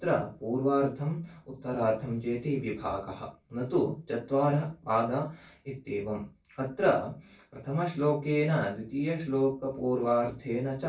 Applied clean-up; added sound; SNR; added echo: none; none; none; reverberation time 0.2 s.